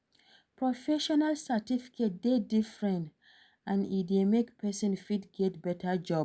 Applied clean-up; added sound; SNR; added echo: none; none; none; none.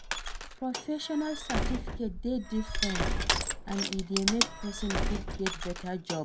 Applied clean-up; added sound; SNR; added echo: none; Squeak / Slam / Wood + Crushing; -2 dB; none.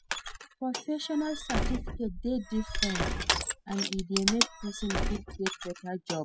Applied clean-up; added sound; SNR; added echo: classical method spectral subtraction.